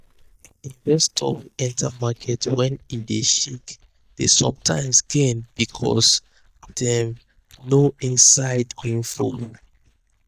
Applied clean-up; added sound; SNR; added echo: neural mask model DeepFilterNet 3.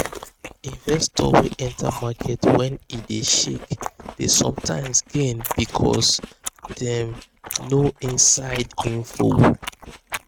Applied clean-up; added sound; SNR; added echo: neural mask model RNNoise.